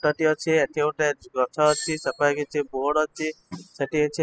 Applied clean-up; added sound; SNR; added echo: classical method spectral subtraction.